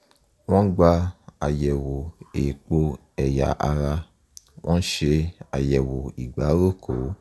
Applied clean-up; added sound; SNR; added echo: none; none; none; none.